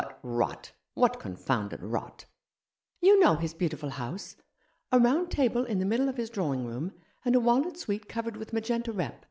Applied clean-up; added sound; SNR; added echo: none; none; none; none.